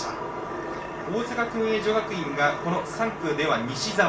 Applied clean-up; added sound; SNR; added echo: none; Burping, eructation; 19 dB; reverberation time 0.3 s.